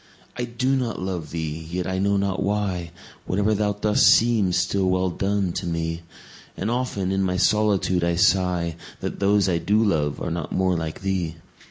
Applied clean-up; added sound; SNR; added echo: none; none; none; none.